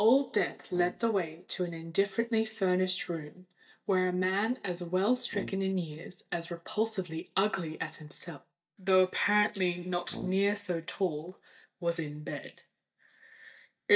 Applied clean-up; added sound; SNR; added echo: neural mask model DeepFilterNet 3.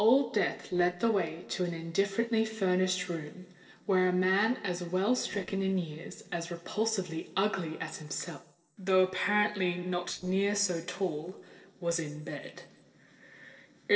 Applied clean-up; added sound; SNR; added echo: neural separator model SepFormer DNS4.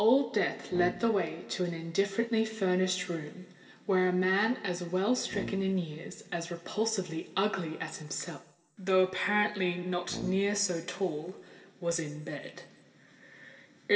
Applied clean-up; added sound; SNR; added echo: none; Brass instrument; 11 dB; reverberation time 0.7 s.